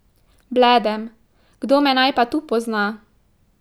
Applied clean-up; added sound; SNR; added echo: none; none; none; none.